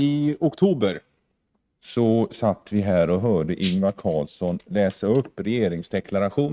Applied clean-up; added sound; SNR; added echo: neural mask model RNNoise.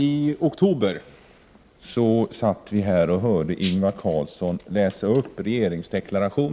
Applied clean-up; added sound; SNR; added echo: none; Rattle (instrument); 13 dB; none.